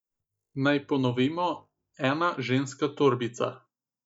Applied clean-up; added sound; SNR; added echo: neural mask model DeepFilterNet 3.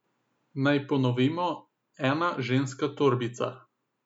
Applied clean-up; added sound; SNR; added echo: none; none; none; none.